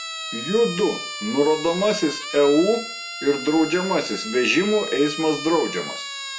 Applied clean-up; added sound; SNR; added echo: none; Siren; 10 dB; reverberation time 0.4 s.